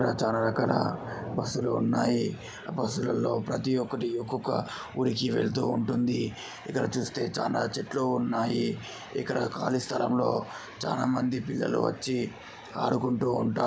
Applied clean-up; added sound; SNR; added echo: none; none; none; none.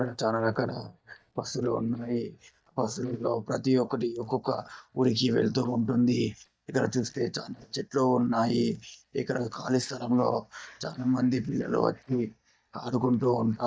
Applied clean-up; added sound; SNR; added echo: neural mask model DeepFilterNet 3.